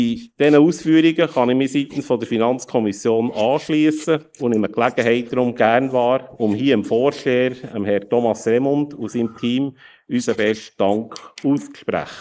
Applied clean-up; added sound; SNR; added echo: neural mask model Resemble Enhance denoiser.